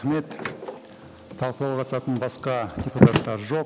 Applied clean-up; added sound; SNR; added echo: none; Slam; -2 dB; none.